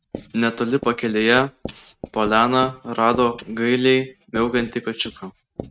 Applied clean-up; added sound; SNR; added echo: neural mask model RNNoise.